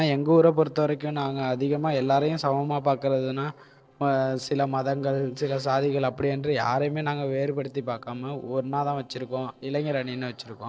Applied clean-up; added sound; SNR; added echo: neural separator model SepFormer DNS4.